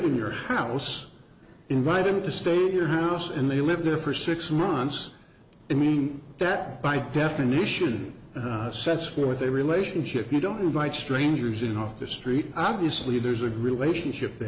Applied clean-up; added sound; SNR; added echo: none; none; none; none.